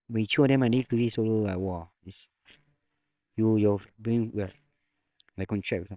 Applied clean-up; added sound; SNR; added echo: neural separator model SepFormer WHAMR!.